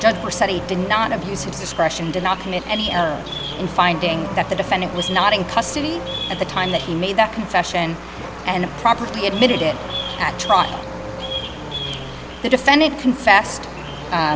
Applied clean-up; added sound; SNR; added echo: none; Accelerating, revving, vroom / Car + Bird vocalization, bird call, bird song; 9 dB; none.